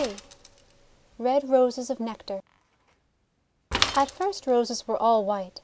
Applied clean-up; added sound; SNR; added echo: none; Mechanisms / Bicycle; 10 dB; none.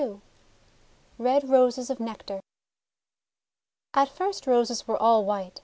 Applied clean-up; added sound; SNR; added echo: none; none; none; none.